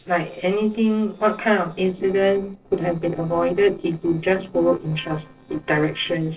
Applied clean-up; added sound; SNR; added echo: neural separator model SepFormer DNS4.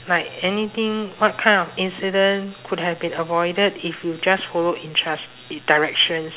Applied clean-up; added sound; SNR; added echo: none; none; none; none.